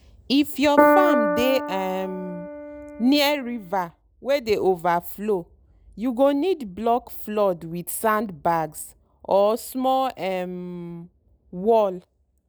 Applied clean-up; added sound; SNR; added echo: none; Piano; -1 dB; none.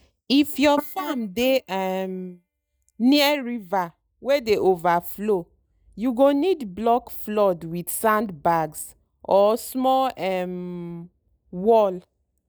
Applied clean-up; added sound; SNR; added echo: neural mask model DeepFilterNet 3.